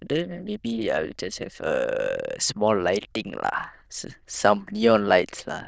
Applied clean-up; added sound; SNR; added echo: neural diffusion model UNIVERSE++.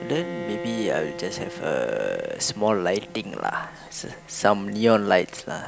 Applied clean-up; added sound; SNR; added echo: none; Bowed string instrument; 13 dB; none.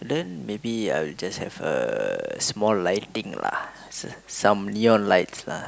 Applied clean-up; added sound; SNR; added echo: none; none; none; none.